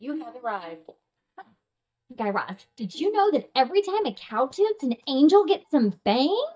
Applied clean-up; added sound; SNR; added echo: neural mask model DeepFilterNet 3.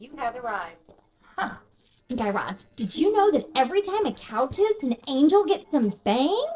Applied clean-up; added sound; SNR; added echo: neural separator model SepFormer DNS4.